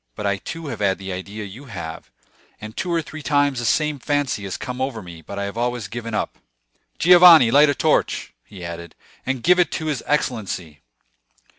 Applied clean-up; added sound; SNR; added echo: none; none; none; none.